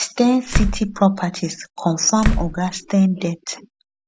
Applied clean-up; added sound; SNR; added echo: none; Slam; 3 dB; none.